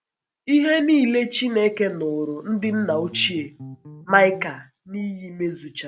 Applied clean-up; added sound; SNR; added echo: none; Bass guitar; 16 dB; none.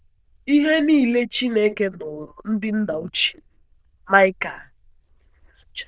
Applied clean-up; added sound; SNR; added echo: neural diffusion model UNIVERSE++.